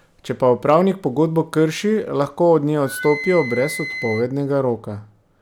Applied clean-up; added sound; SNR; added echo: none; Wind instrument, woodwind instrument; 13 dB; none.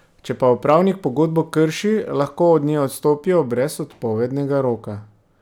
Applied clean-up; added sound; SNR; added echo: none; none; none; none.